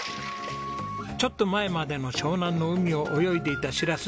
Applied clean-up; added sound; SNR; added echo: none; none; none; none.